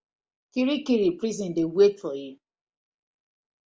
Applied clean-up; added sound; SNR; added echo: none; none; none; none.